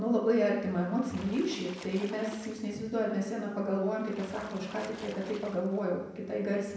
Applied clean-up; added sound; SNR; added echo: none; Splash, splatter; 18 dB; reverberation time 0.9 s.